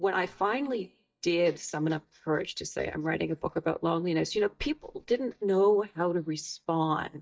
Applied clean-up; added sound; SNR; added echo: neural mask model DeepFilterNet 3.